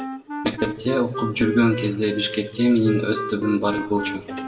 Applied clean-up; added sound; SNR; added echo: none; Wind instrument, woodwind instrument; 9 dB; reverberation time 1.2 s.